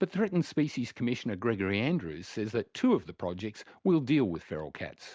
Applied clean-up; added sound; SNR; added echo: none; none; none; none.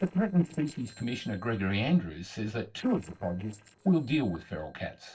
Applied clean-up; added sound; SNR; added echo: neural separator model SepFormer DNS4.